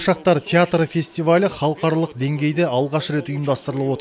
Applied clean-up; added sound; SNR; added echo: none; none; none; none.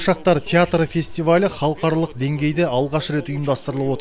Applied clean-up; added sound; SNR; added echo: none; Walk, footsteps; 17 dB; none.